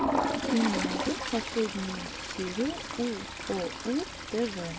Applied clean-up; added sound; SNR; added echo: none; Toilet flush; 1 dB; none.